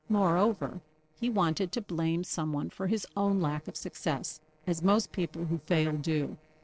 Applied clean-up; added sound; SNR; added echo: neural separator model SepFormer DNS4.